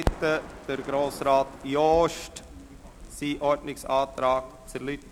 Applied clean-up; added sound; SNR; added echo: none; Crackle; 11 dB; none.